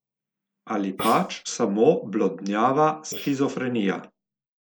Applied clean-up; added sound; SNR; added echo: neural mask model Resemble Enhance denoiser.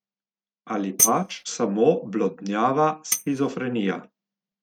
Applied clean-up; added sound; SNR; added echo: neural mask model RNNoise.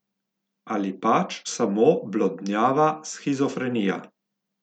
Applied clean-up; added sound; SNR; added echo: none; none; none; none.